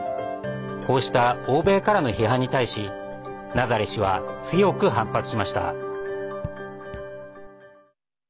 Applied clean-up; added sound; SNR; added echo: none; Raindrop / Drip; 17 dB; none.